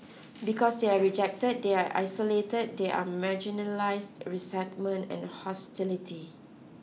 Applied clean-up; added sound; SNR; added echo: none; none; none; none.